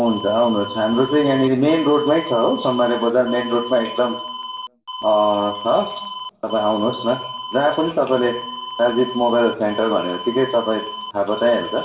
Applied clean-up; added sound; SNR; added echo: none; Alarm; 12 dB; reverberation time 0.7 s.